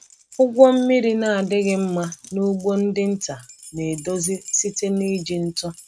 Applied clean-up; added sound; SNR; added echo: none; Keys jangling; 19 dB; none.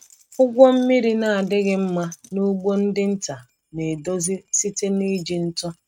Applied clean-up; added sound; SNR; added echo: neural mask model RNNoise.